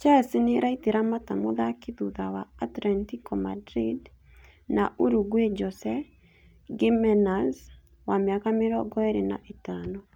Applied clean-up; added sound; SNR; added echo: none; none; none; none.